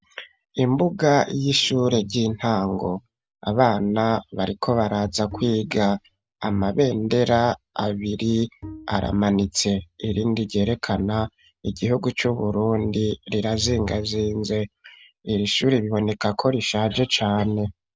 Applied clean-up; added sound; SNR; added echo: none; Bowed string instrument; 18 dB; none.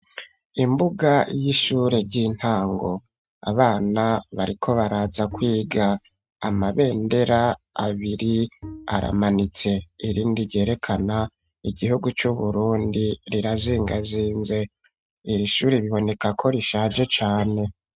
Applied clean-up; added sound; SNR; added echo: neural mask model RNNoise.